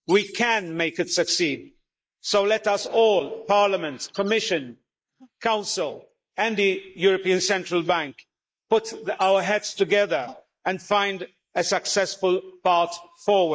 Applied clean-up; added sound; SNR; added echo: neural mask model Resemble Enhance denoiser.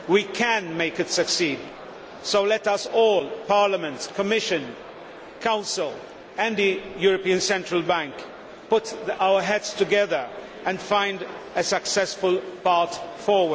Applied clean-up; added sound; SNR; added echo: none; none; none; none.